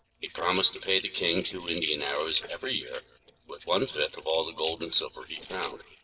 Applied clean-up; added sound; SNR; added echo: neural separator model SepFormer DNS4.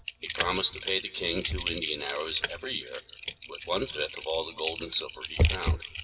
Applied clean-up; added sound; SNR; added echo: none; Typing; 0 dB; reverberation time 1.6 s.